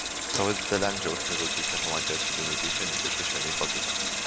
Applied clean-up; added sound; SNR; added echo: none; Sink (filling or washing) / Water tap, faucet; -5 dB; none.